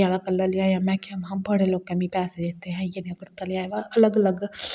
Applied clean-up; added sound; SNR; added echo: none; none; none; none.